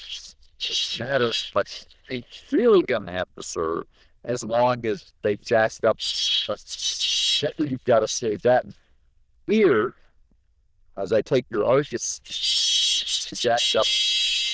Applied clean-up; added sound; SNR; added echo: neural diffusion model UNIVERSE++.